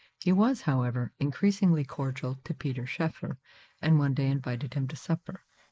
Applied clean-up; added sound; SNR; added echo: neural mask model Resemble Enhance denoiser.